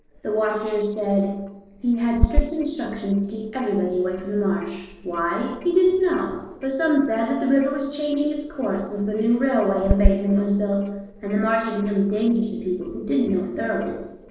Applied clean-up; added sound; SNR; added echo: neural separator model SepFormer DNS4.